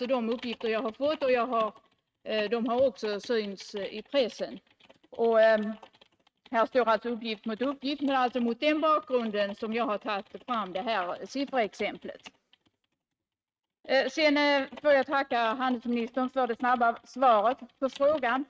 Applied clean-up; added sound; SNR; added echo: neural mask model RNNoise.